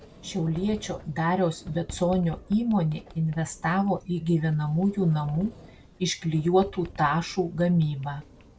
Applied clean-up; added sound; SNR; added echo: none; Sliding door; 19 dB; none.